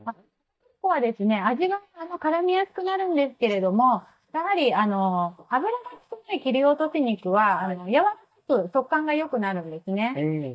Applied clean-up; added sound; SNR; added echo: neural mask model DeepFilterNet 3.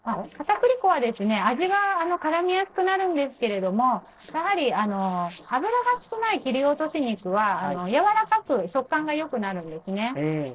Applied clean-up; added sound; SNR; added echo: neural separator model SepFormer DNS4.